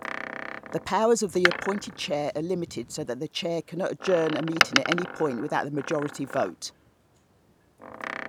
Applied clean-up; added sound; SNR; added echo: none; Door; 4 dB; none.